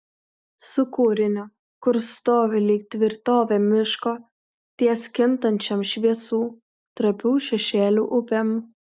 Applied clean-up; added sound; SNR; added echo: none; none; none; none.